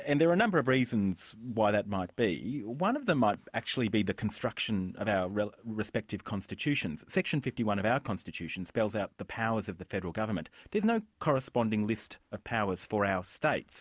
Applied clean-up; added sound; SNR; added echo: none; none; none; none.